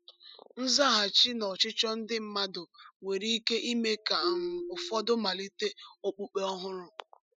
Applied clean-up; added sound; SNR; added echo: classical method spectral subtraction.